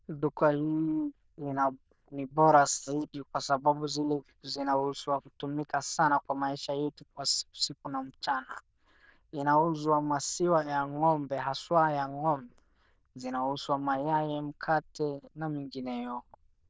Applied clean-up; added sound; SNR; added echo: neural diffusion model UNIVERSE++.